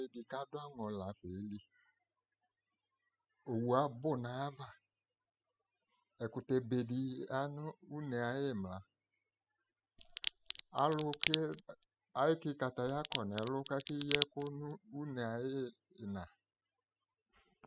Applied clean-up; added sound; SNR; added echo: classical method spectral subtraction.